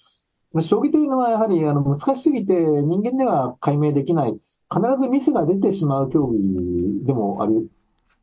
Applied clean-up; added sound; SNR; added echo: none; none; none; none.